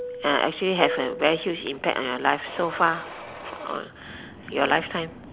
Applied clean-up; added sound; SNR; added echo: none; Mechanisms + Fixed-wing aircraft, airplane; 12 dB; none.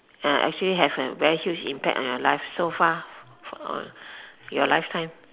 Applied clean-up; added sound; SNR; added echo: none; none; none; none.